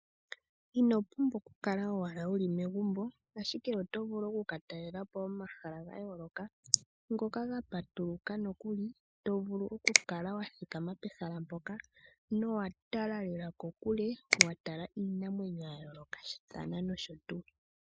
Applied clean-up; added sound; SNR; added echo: neural mask model Resemble Enhance denoiser.